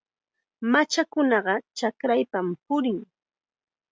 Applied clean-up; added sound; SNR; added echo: none; none; none; none.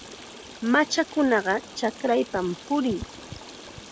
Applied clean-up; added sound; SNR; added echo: none; Stream; 16 dB; none.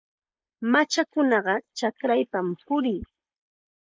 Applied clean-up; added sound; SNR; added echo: neural mask model Resemble Enhance denoiser.